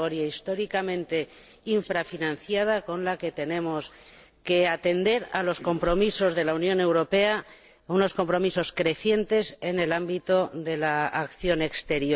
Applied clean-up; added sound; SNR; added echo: neural separator model SepFormer DNS4.